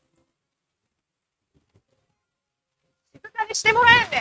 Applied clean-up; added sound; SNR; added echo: neural mask model RNNoise.